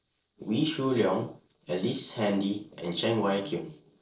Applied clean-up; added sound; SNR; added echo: neural separator model SepFormer DNS4.